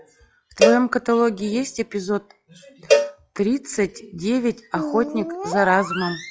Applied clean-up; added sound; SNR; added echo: classical method log-MMSE.